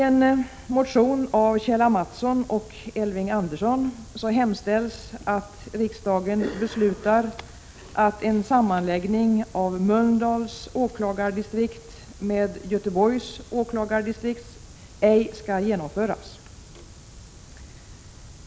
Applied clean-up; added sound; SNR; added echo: none; none; none; none.